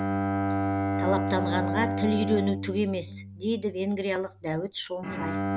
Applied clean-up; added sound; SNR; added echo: none; Bowed string instrument; 0 dB; none.